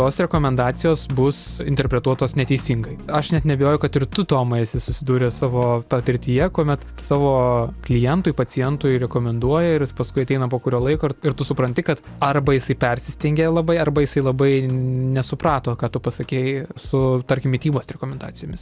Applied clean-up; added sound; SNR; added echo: none; none; none; none.